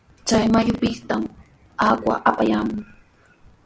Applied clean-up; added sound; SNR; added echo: none; none; none; none.